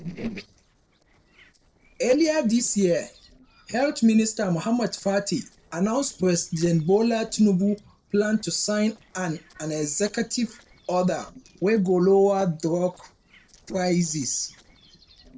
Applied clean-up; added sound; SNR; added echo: neural separator model SepFormer DNS4.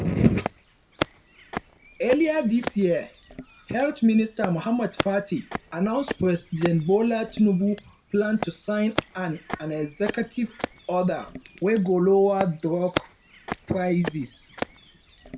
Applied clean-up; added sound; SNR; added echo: none; Walk, footsteps; 11 dB; reverberation time 0.2 s.